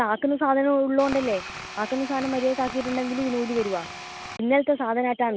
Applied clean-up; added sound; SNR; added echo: none; Tools; 12 dB; none.